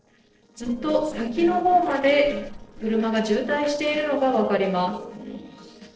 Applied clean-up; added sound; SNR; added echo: neural separator model SepFormer DNS4.